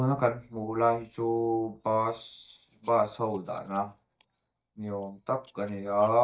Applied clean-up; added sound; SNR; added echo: neural mask model DeepFilterNet 3.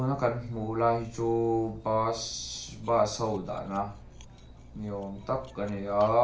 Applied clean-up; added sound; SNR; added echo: none; Cutlery, silverware; 19 dB; reverberation time 0.4 s.